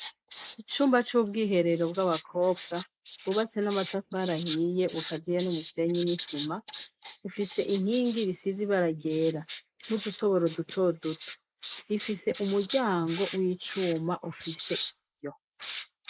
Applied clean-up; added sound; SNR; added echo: neural mask model Resemble Enhance denoiser.